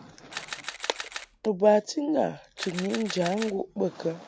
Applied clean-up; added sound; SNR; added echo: none; Camera; 12 dB; none.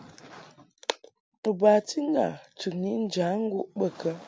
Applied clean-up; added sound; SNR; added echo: none; none; none; none.